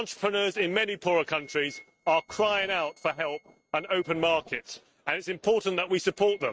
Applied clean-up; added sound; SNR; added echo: neural mask model RNNoise.